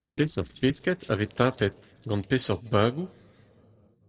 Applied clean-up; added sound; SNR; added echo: neural separator model SepFormer DNS4.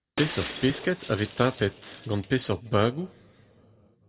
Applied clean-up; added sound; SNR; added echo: none; Shatter; 13 dB; reverberation time 0.2 s.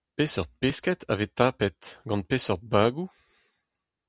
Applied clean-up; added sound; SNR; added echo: none; none; none; none.